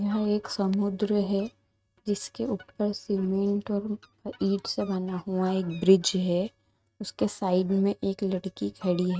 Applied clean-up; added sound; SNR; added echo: neural mask model RNNoise.